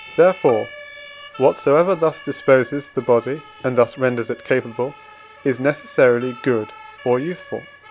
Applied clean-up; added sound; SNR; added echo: none; Siren + Bowed string instrument; 19 dB; none.